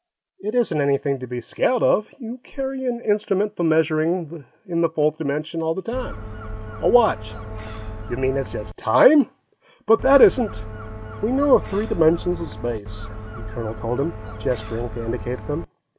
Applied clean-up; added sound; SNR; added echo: none; Gull, seagull; 10 dB; none.